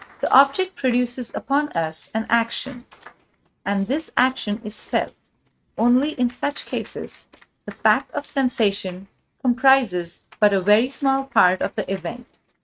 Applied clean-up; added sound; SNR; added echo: neural mask model RNNoise.